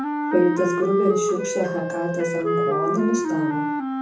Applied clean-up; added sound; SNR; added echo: none; Wind instrument, woodwind instrument; 0 dB; reverberation time 0.6 s.